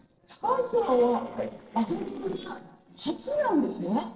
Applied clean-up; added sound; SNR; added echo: neural separator model SepFormer DNS4.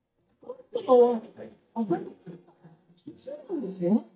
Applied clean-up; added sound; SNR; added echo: neural mask model DeepFilterNet 3.